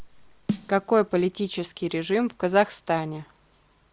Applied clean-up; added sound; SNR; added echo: none; Snare drum; 11 dB; none.